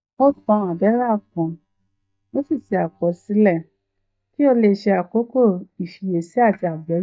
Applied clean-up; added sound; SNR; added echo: neural mask model DeepFilterNet 3.